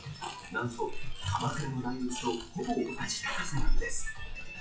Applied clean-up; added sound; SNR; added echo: classical method WPE with log-MMSE.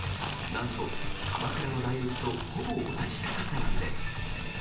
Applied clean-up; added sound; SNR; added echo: none; Crumpling, crinkling; 1 dB; reverberation time 0.7 s.